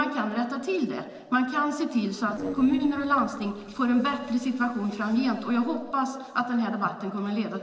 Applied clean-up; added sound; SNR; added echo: neural separator model SepFormer DNS4.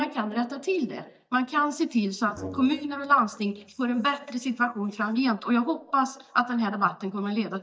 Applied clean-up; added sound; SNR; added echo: neural mask model DeepFilterNet 3.